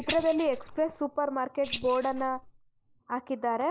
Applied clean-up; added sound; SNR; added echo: neural mask model Resemble Enhance denoiser.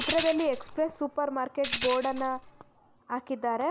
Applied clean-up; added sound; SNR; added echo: none; Tambourine; 8 dB; none.